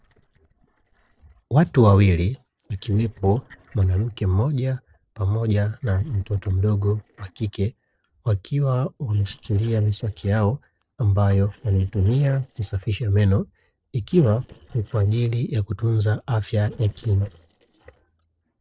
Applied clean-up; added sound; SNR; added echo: neural separator model SepFormer DNS4.